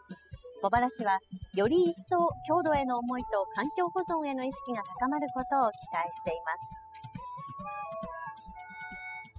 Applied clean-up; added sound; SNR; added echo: classical method spectral subtraction.